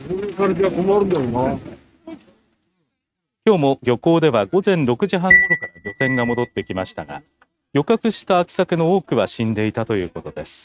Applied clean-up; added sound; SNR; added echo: neural mask model RNNoise.